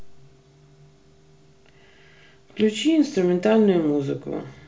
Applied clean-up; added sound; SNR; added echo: none; none; none; none.